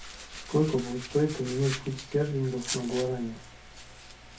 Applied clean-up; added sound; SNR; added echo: none; Domestic sounds, home sounds; 11 dB; reverberation time 0.3 s.